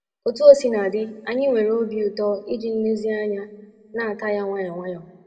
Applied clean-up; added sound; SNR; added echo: none; none; none; reverberation time 1.0 s.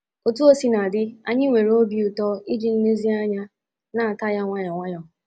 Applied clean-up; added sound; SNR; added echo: none; none; none; none.